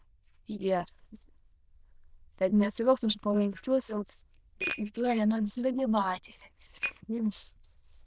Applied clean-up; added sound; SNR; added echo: neural diffusion model UNIVERSE++.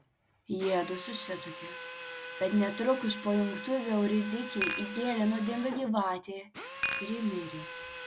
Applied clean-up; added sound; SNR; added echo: none; Drill + Dishes, pots, and pans; 6 dB; none.